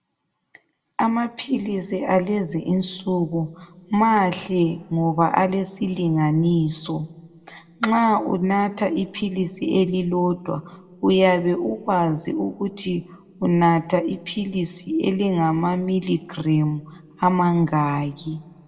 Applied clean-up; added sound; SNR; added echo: none; none; none; reverberation time 1.5 s.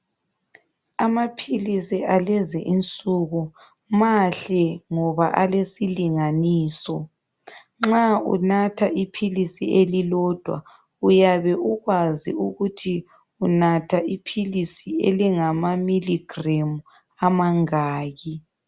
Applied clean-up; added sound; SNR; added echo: none; none; none; none.